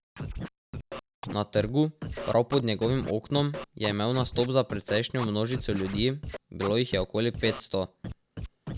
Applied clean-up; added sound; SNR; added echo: none; Scratching (performance technique); 10 dB; none.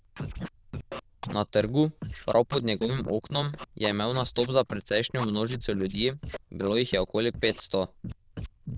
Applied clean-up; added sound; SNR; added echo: neural diffusion model UNIVERSE++.